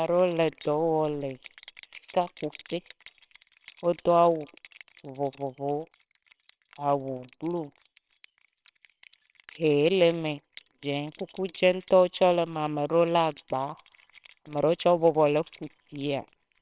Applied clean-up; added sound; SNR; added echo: neural separator model SepFormer WHAMR!.